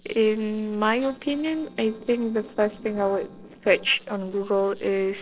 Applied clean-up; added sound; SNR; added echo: neural separator model SepFormer DNS4.